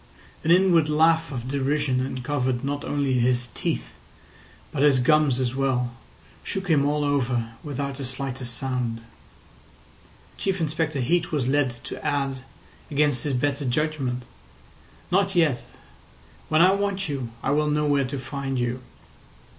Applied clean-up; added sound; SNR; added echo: none; none; none; none.